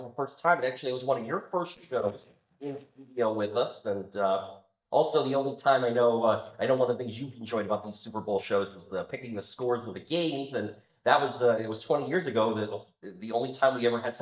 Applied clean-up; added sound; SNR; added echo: neural mask model DeepFilterNet 3.